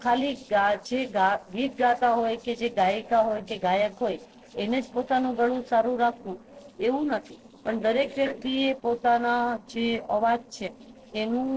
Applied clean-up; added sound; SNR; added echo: neural separator model SepFormer DNS4.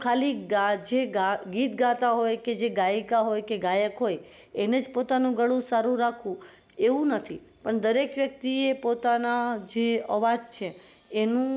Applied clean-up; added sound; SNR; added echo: none; none; none; none.